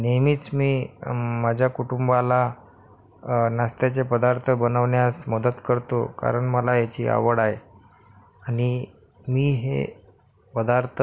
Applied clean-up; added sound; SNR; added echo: none; none; none; none.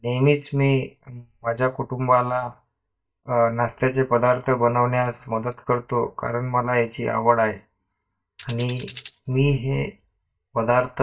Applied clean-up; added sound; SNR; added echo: neural mask model DeepFilterNet 3.